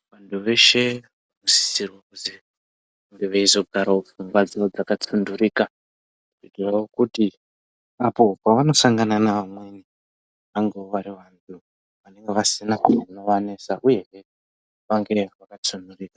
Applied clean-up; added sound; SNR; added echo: none; none; none; none.